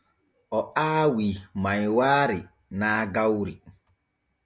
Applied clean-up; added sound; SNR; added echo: none; none; none; none.